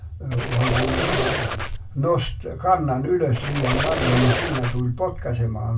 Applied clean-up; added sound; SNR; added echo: none; Squeak; 3 dB; reverberation time 0.2 s.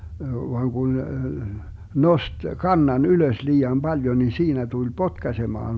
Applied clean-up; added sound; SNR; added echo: none; none; none; none.